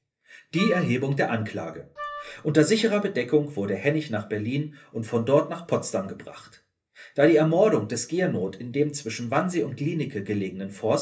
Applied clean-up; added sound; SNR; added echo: none; Wind instrument, woodwind instrument; 13 dB; reverberation time 0.3 s.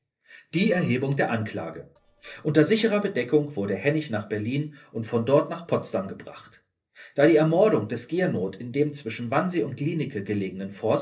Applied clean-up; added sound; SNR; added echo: neural separator model SepFormer DNS4.